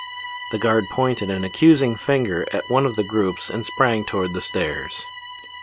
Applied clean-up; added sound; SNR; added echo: none; Bowed string instrument; 14 dB; none.